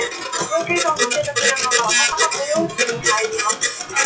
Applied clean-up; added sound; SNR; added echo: classical method WPE with log-MMSE.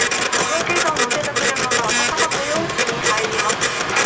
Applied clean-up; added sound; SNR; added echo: none; Printer; -2 dB; reverberation time 0.2 s.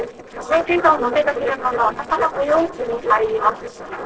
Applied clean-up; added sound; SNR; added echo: neural separator model SepFormer DNS4.